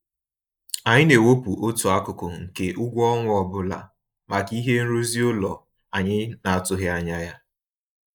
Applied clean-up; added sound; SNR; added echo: neural mask model Resemble Enhance denoiser.